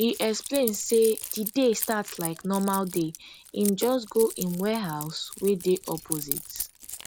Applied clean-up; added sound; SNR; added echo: none; Keys jangling; 11 dB; none.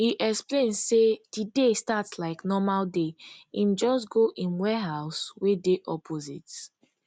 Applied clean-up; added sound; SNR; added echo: none; none; none; none.